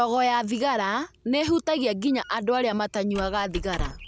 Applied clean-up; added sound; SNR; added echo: none; Squeak; 14 dB; none.